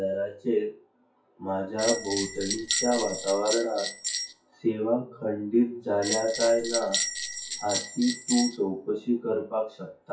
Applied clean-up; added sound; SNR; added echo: classical method WPE with log-MMSE.